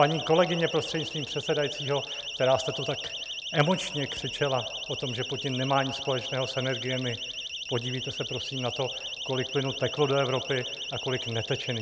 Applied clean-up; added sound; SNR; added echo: none; Siren; 7 dB; none.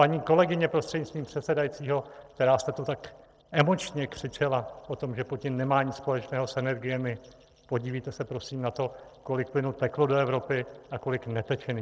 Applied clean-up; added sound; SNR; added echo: neural separator model SepFormer DNS4.